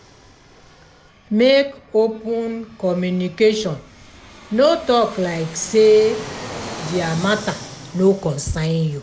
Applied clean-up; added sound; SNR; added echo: none; Fixed-wing aircraft, airplane; 17 dB; none.